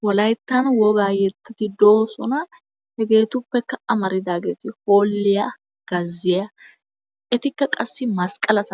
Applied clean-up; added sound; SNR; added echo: none; none; none; none.